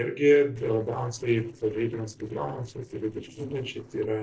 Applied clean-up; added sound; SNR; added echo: neural separator model SepFormer DNS4.